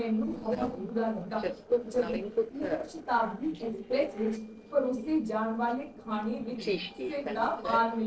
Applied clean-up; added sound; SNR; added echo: neural separator model SepFormer DNS4.